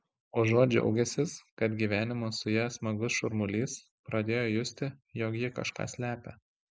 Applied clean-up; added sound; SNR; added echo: none; none; none; none.